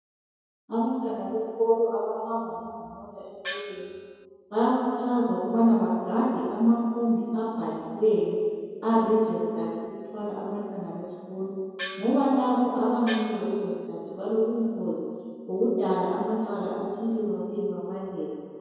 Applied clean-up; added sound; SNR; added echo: none; Gong; 12 dB; reverberation time 2.2 s.